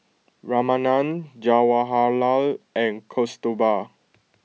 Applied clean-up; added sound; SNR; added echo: none; none; none; none.